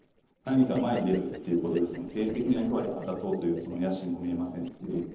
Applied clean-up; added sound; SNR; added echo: neural separator model SepFormer DNS4.